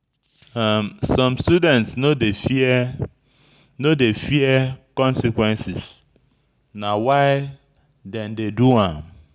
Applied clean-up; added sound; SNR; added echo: none; none; none; none.